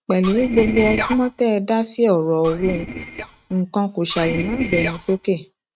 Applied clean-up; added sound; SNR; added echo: neural mask model RNNoise.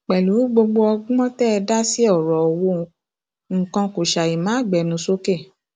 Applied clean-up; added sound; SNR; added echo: none; none; none; none.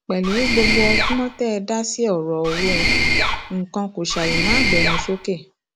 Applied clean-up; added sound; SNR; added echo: none; Mechanisms; -3 dB; none.